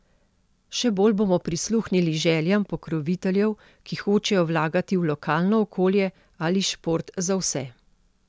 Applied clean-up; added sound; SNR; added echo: none; none; none; none.